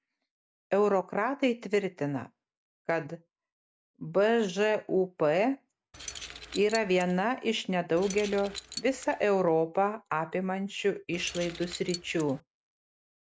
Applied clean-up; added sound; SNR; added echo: none; Keys jangling; 13 dB; none.